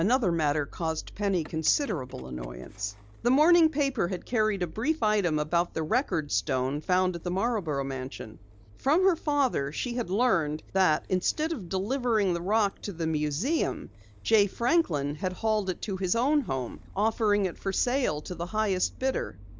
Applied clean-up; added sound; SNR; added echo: none; Engine starting / Motor vehicle (road); 20 dB; none.